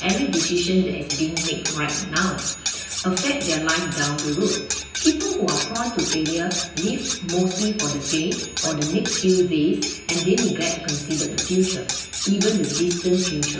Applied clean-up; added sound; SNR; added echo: none; Cutlery, silverware; 5 dB; reverberation time 0.9 s.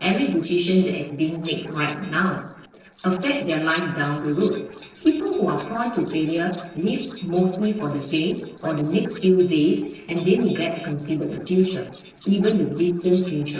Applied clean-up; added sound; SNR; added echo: neural separator model SepFormer DNS4.